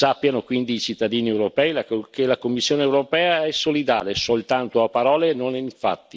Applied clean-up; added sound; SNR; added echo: none; none; none; none.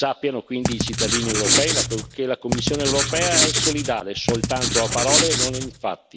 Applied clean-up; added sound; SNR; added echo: none; Writing; -3 dB; none.